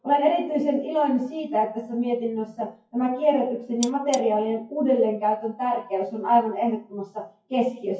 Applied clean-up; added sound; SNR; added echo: classical method WPE with log-MMSE.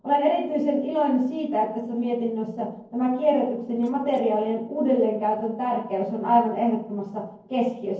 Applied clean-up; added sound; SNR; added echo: neural separator model SepFormer DNS4.